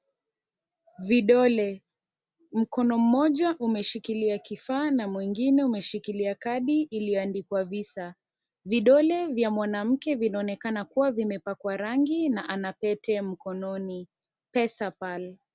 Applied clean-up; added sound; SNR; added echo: none; none; none; none.